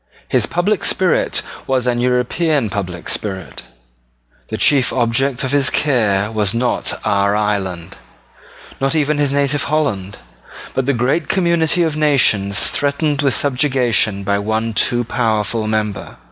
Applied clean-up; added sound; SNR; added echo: none; none; none; none.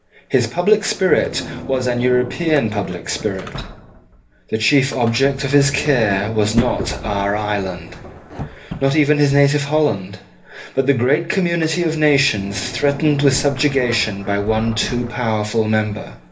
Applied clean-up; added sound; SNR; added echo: none; Sliding door; 13 dB; reverberation time 0.3 s.